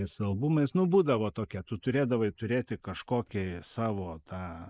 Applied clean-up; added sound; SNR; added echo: neural mask model Resemble Enhance denoiser.